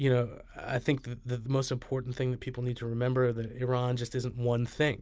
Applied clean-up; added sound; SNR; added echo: none; none; none; none.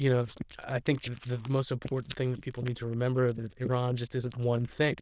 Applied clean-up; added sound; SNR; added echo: neural diffusion model UNIVERSE++.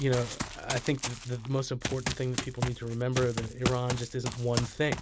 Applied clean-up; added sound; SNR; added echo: none; Run; 5 dB; none.